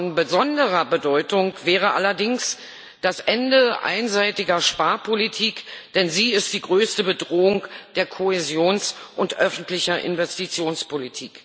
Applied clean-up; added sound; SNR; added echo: none; none; none; none.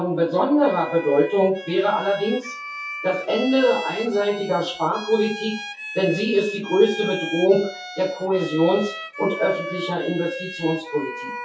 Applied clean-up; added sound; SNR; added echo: classical method WPE with log-MMSE.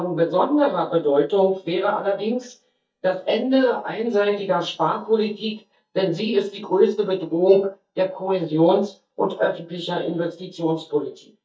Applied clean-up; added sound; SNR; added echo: neural mask model DeepFilterNet 3.